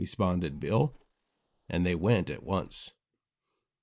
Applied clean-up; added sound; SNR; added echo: neural mask model Resemble Enhance denoiser.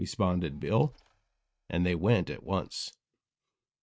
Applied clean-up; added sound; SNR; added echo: neural mask model RNNoise.